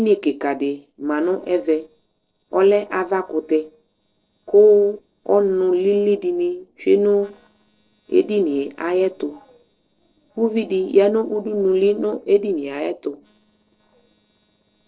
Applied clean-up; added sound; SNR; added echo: neural separator model SepFormer DNS4.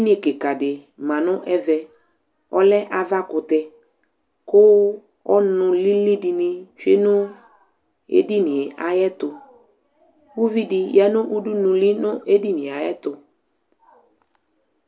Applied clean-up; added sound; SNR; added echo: none; none; none; none.